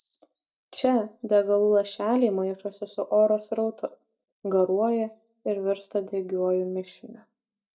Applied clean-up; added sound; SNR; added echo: neural mask model DeepFilterNet 3.